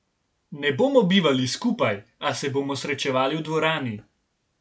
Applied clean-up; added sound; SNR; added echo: none; none; none; none.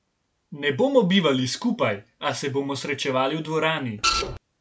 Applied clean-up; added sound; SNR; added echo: none; Printer; -1 dB; none.